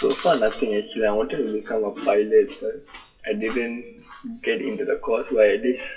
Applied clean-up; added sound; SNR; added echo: classical method WPE with log-MMSE.